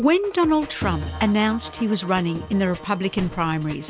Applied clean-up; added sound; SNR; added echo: none; Slam; 17 dB; none.